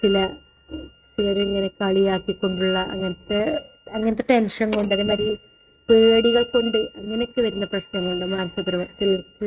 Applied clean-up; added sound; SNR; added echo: neural mask model RNNoise.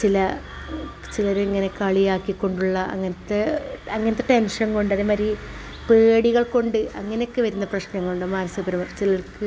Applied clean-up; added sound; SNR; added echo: none; none; none; none.